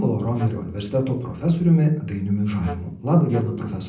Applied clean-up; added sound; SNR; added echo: none; Wind instrument, woodwind instrument; 17 dB; reverberation time 0.6 s.